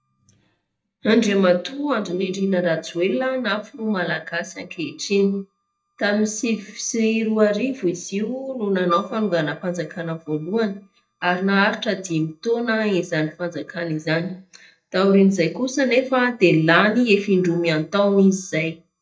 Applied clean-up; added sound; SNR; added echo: neural mask model DeepFilterNet 3.